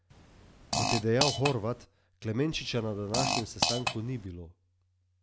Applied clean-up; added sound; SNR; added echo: none; Fart; 0 dB; none.